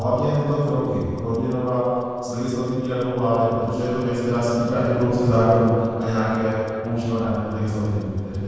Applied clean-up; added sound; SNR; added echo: neural separator model SepFormer DNS4.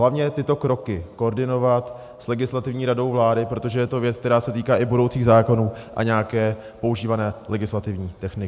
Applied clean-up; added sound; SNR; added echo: none; none; none; none.